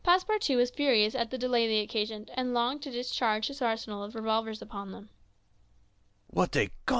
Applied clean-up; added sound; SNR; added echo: none; none; none; none.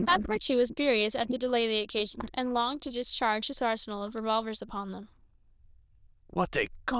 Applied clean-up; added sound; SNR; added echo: neural diffusion model UNIVERSE++.